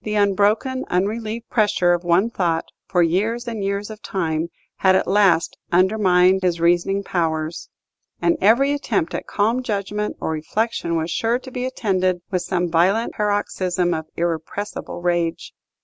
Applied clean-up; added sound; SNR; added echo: none; none; none; none.